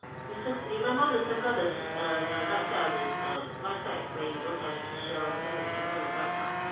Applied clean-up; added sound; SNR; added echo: none; Motorcycle; 2 dB; reverberation time 0.7 s.